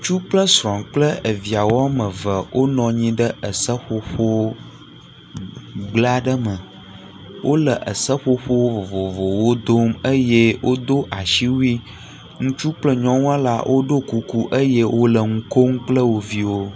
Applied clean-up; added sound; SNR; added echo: none; none; none; none.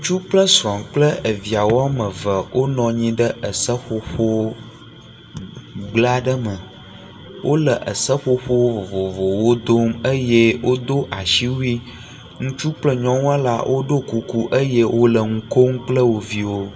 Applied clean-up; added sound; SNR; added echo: none; none; none; reverberation time 0.5 s.